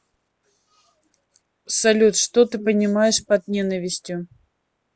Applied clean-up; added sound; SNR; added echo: none; none; none; none.